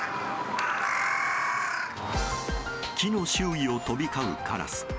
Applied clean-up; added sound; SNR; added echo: none; none; none; none.